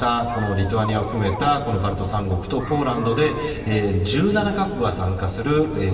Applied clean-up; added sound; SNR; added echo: none; Chatter; 12 dB; reverberation time 2.4 s.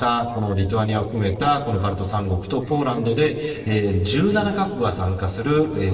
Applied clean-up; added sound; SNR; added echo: neural separator model SepFormer DNS4.